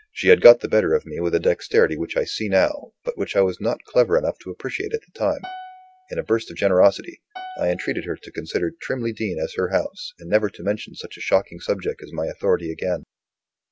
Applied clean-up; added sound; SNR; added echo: none; Piano; 18 dB; none.